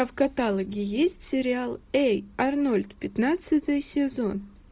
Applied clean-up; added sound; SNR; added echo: none; none; none; none.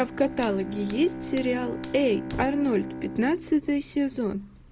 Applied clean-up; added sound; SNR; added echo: none; Bowed string instrument + Fire; 10 dB; none.